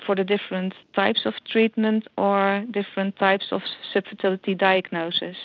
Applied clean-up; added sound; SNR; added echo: none; none; none; none.